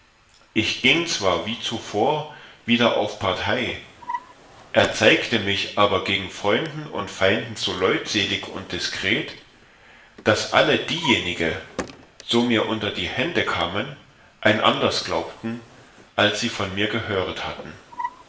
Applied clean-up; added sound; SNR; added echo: none; Drawer open or close; 18 dB; reverberation time 0.7 s.